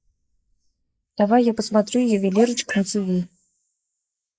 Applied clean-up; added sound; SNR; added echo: neural mask model Resemble Enhance denoiser.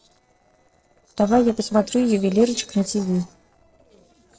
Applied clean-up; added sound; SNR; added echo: neural separator model SepFormer DNS4.